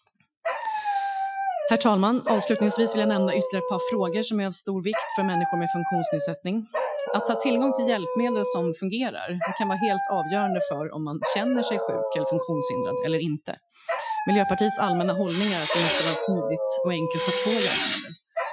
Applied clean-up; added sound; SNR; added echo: classical method Wiener filter.